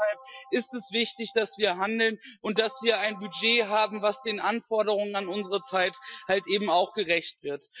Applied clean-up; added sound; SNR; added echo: classical method Wiener filter.